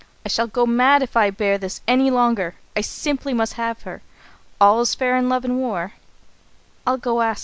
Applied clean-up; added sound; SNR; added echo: none; none; none; none.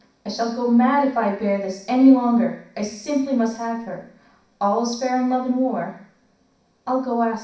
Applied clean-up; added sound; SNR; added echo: none; none; none; reverberation time 0.6 s.